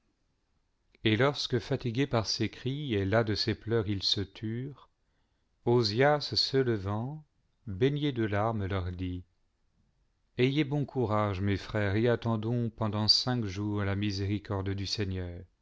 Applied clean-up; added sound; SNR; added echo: none; none; none; none.